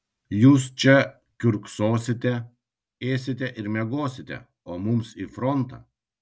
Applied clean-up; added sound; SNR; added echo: none; none; none; none.